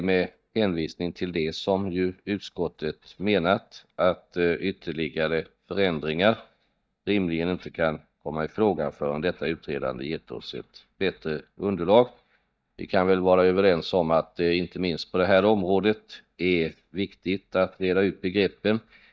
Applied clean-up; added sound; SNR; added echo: neural mask model DeepFilterNet 3.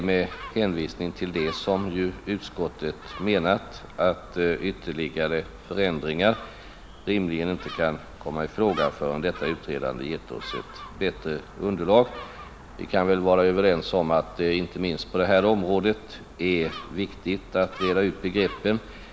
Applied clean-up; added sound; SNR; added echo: none; Gull, seagull; 16 dB; none.